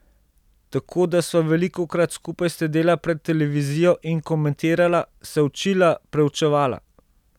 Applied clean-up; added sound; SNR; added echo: none; none; none; none.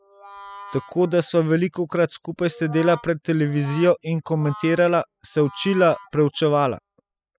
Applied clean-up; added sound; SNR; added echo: classical method spectral subtraction.